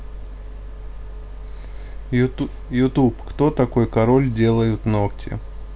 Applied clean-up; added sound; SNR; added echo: none; none; none; none.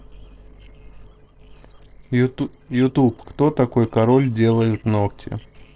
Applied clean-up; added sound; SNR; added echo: neural separator model SepFormer DNS4.